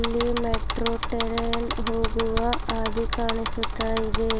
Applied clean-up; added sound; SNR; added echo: none; Bicycle; -2 dB; none.